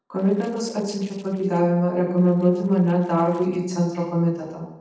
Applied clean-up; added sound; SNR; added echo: neural separator model SepFormer DNS4.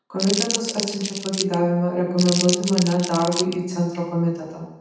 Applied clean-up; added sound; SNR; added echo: none; Crumpling, crinkling; 6 dB; reverberation time 0.9 s.